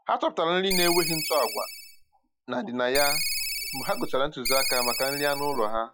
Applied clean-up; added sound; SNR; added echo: classical method log-MMSE.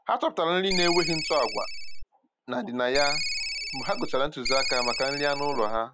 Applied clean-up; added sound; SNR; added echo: none; Ringtone; 1 dB; none.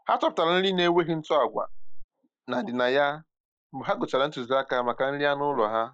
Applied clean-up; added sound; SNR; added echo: neural mask model Resemble Enhance denoiser.